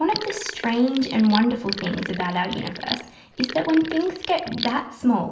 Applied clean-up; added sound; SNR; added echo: none; Sink (filling or washing); 10 dB; reverberation time 0.9 s.